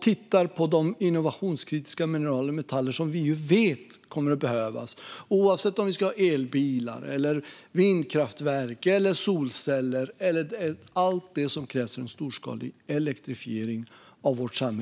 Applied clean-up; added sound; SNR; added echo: none; none; none; none.